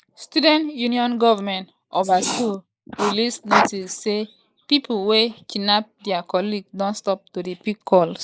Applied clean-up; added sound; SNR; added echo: neural mask model Resemble Enhance denoiser.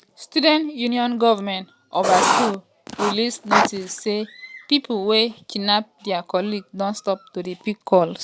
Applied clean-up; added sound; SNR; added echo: none; Writing; -1 dB; none.